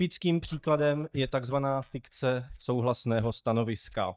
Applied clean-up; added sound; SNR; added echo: neural mask model DeepFilterNet 3.